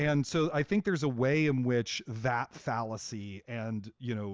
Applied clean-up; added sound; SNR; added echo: none; none; none; none.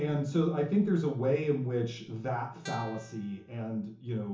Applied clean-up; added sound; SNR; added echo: none; Guitar; 17 dB; reverberation time 0.7 s.